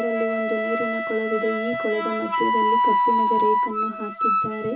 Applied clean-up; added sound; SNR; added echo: none; Wind instrument, woodwind instrument; -4 dB; reverberation time 0.2 s.